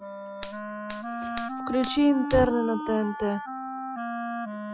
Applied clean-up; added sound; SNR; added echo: classical method Wiener filter.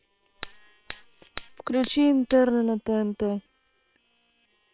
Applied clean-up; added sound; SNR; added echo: neural separator model SepFormer WHAM!.